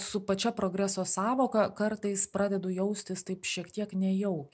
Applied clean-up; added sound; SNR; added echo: none; none; none; none.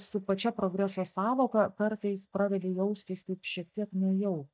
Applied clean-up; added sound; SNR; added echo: neural mask model DeepFilterNet 3.